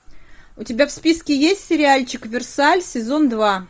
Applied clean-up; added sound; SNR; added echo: none; none; none; none.